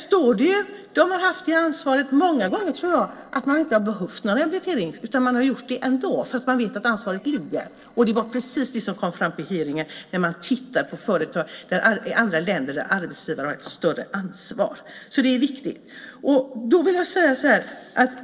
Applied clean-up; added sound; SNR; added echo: neural separator model SepFormer DNS4.